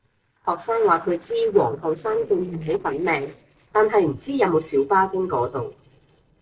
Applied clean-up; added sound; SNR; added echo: neural separator model SepFormer DNS4.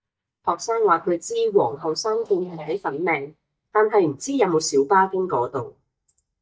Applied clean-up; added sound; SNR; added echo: neural mask model DeepFilterNet 3.